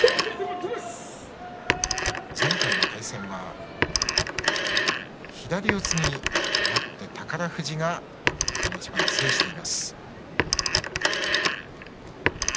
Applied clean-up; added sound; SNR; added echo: none; Telephone; -4 dB; none.